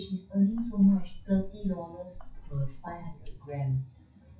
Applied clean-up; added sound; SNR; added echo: classical method WPE with log-MMSE.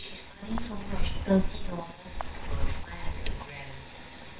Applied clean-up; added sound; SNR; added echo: neural separator model SepFormer WHAMR!.